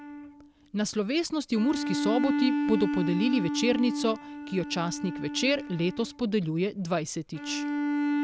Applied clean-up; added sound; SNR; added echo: none; Bowed string instrument; 3 dB; none.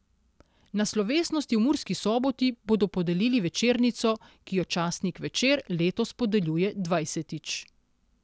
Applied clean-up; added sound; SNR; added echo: none; none; none; none.